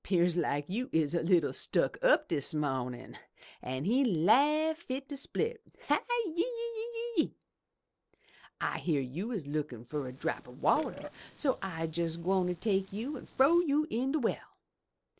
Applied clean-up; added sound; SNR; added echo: neural separator model SepFormer DNS4.